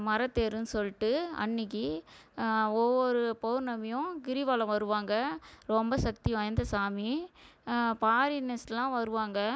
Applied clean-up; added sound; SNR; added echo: none; none; none; none.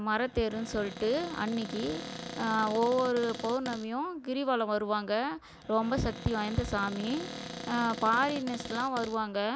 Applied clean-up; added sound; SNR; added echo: none; Cupboard open or close; 11 dB; none.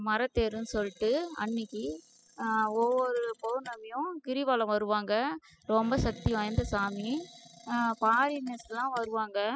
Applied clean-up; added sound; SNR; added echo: classical method spectral subtraction.